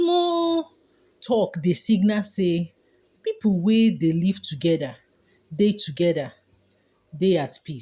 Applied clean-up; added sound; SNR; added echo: none; none; none; none.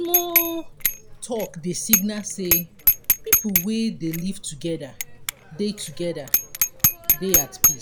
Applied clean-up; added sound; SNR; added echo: none; Bicycle bell; -5 dB; none.